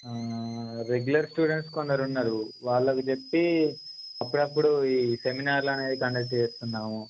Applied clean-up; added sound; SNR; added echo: none; Boiling / Alarm; 18 dB; none.